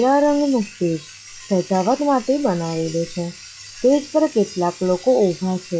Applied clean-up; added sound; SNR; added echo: classical method log-MMSE.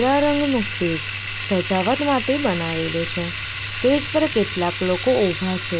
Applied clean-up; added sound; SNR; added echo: none; Bathtub (filling or washing); 1 dB; none.